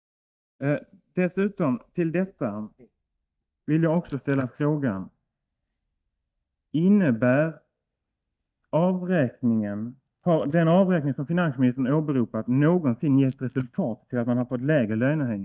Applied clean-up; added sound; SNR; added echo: neural mask model DeepFilterNet 3.